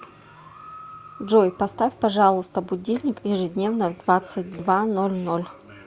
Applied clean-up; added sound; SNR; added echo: none; none; none; none.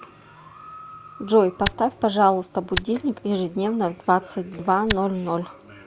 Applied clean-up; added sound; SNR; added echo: none; Tick; 7 dB; none.